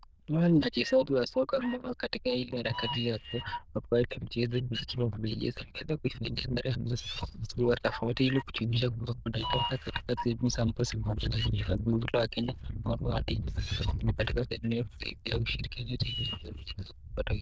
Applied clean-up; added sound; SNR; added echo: neural diffusion model UNIVERSE++.